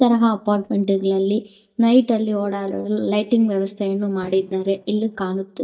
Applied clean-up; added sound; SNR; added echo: neural mask model DeepFilterNet 3.